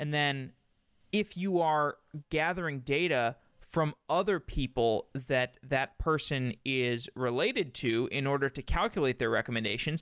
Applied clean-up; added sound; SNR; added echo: none; none; none; none.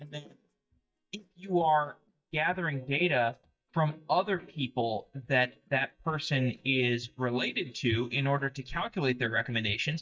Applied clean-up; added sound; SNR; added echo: neural mask model DeepFilterNet 3.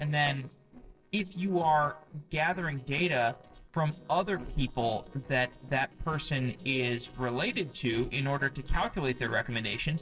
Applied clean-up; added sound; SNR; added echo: neural separator model SepFormer DNS4.